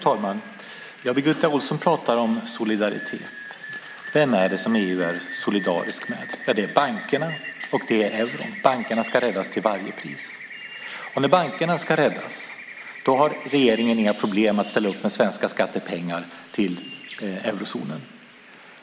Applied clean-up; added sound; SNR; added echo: none; Rain; 14 dB; none.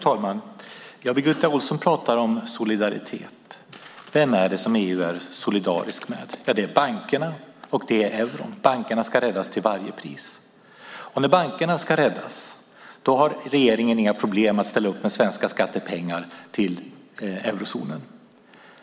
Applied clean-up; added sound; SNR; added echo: none; none; none; none.